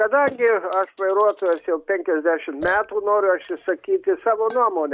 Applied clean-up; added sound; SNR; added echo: neural mask model RNNoise.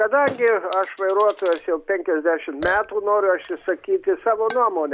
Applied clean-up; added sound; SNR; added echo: none; Chink, clink / Liquid; 13 dB; none.